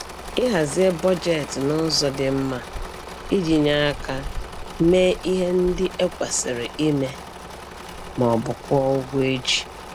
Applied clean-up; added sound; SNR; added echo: none; Engine / Mechanisms + Bird vocalization, bird call, bird song; 12 dB; none.